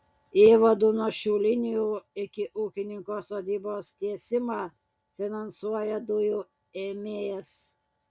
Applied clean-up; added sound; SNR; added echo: none; none; none; none.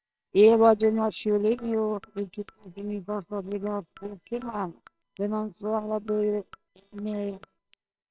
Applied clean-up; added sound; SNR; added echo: neural separator model SepFormer WHAMR!.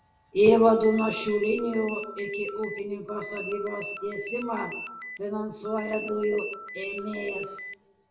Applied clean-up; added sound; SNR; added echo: none; Ringtone; 12 dB; reverberation time 0.6 s.